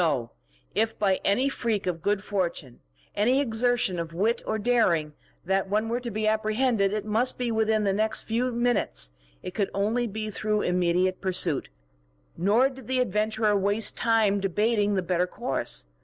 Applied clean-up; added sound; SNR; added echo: none; none; none; none.